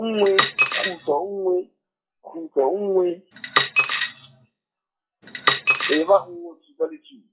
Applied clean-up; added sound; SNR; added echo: classical method WPE with log-MMSE.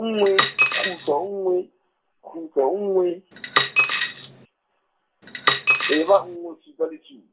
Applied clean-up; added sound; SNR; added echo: none; Coin (dropping); -2 dB; reverberation time 0.2 s.